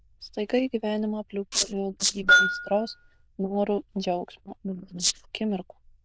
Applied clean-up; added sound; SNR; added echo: neural diffusion model UNIVERSE++.